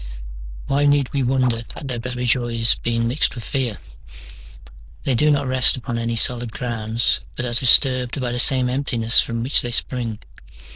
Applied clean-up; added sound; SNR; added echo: neural diffusion model UNIVERSE++.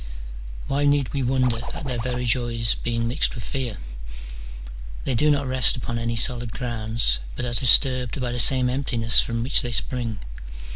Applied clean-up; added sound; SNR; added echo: none; Zipper (clothing); 16 dB; none.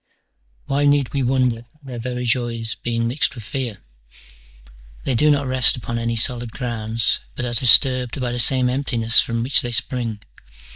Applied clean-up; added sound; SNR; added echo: neural mask model DeepFilterNet 3.